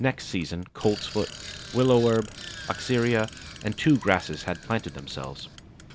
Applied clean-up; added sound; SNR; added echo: none; Bicycle; 15 dB; none.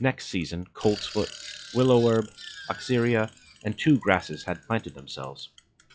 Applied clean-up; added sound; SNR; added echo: classical method log-MMSE.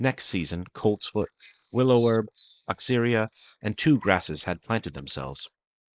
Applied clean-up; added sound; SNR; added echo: neural mask model Resemble Enhance denoiser.